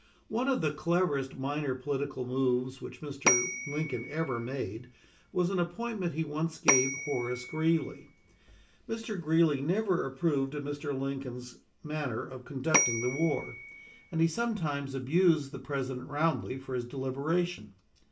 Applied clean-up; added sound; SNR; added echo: none; Bell / Telephone; 3 dB; reverberation time 0.3 s.